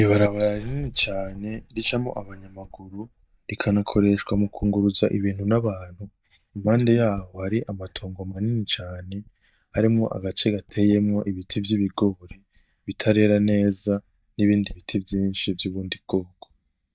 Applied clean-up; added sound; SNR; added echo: neural mask model DeepFilterNet 3.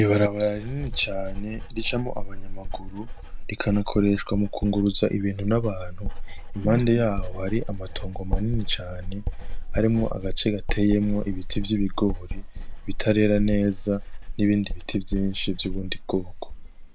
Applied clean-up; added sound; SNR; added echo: none; Writing; 3 dB; none.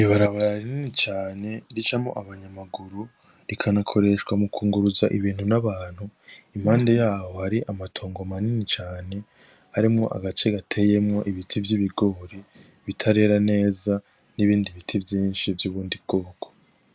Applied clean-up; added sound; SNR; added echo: none; none; none; none.